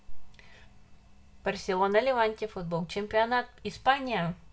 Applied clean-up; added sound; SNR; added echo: none; none; none; none.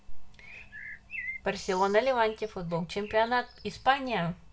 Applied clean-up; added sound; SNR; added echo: none; Bird; 16 dB; none.